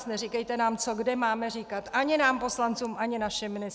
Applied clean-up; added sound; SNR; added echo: none; none; none; none.